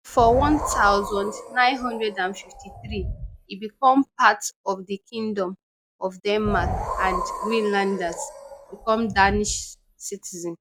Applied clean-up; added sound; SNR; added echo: classical method log-MMSE.